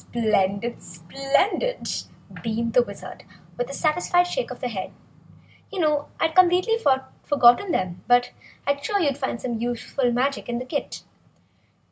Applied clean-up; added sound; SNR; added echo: none; none; none; none.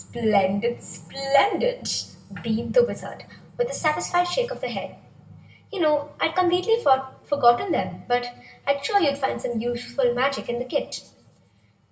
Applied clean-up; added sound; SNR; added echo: none; none; none; reverberation time 0.7 s.